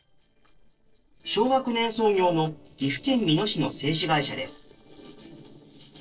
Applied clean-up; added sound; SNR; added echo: neural separator model SepFormer DNS4.